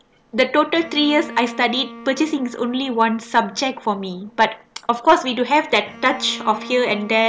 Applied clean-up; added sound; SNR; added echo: none; Bowed string instrument; 19 dB; none.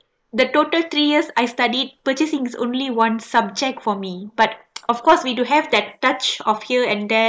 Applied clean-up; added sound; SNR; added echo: neural mask model Resemble Enhance denoiser.